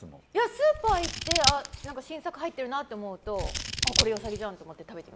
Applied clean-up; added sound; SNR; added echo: none; Scissors; -1 dB; none.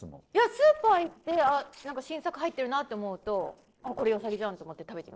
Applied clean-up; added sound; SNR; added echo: neural separator model SepFormer DNS4.